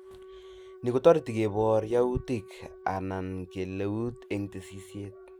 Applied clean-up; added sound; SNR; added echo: none; Wind instrument, woodwind instrument; 19 dB; none.